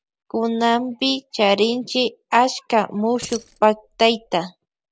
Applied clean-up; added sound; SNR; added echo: none; Keys jangling; 19 dB; none.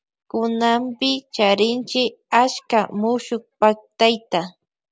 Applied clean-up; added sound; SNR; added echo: none; none; none; none.